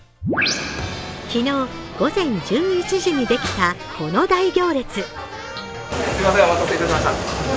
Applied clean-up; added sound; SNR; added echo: none; none; none; none.